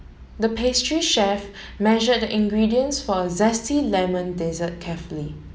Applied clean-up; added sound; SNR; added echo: none; none; none; none.